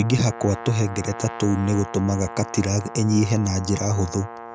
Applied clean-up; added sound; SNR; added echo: none; Brass instrument; 14 dB; none.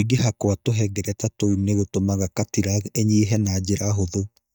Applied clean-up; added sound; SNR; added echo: neural mask model DeepFilterNet 3.